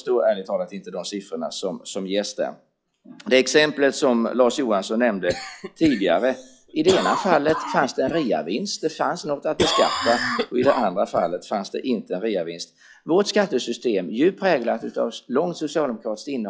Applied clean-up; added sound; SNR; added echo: classical method log-MMSE.